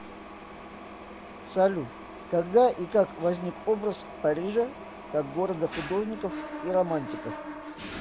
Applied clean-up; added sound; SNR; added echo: none; Mechanisms; 12 dB; none.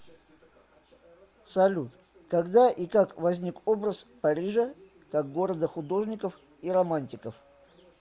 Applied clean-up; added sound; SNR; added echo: none; none; none; none.